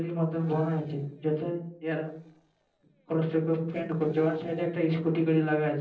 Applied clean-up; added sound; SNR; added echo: neural separator model SepFormer DNS4.